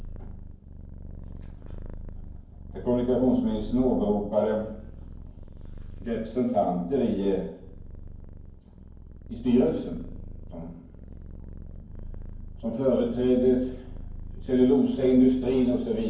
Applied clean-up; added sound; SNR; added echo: none; Purr; 12 dB; reverberation time 0.9 s.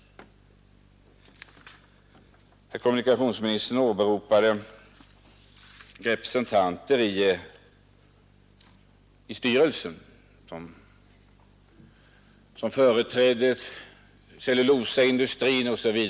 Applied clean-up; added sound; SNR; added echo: none; none; none; none.